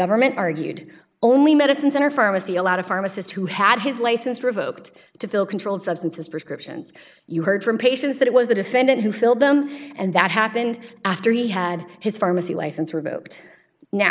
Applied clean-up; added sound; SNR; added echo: none; none; none; none.